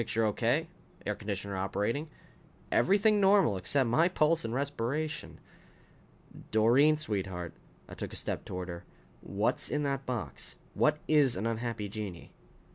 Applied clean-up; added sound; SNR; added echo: none; none; none; none.